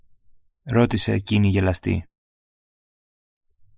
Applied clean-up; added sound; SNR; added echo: neural mask model Resemble Enhance denoiser.